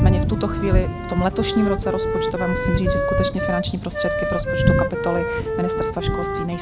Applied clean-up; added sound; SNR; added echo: none; Thunder + Wind instrument, woodwind instrument; -4 dB; none.